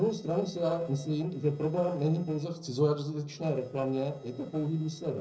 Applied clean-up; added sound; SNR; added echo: neural separator model SepFormer DNS4.